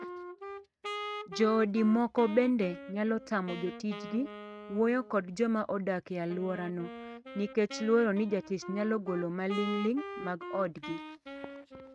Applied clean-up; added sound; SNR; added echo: neural mask model RNNoise.